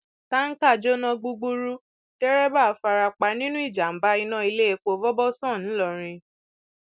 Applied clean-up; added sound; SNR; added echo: none; none; none; none.